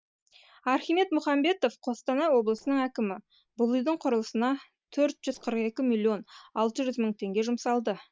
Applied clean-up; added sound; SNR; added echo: neural separator model SepFormer DNS4.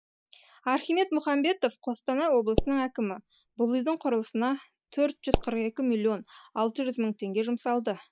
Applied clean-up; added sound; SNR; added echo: neural mask model Resemble Enhance denoiser.